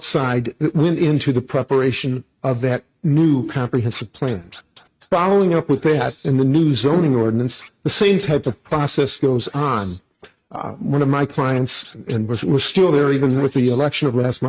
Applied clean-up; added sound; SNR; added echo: neural mask model RNNoise.